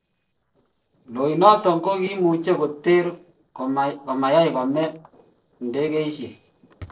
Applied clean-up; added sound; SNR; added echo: neural separator model SepFormer DNS4.